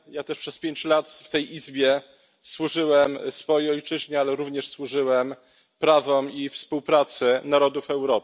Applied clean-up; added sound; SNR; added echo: none; none; none; none.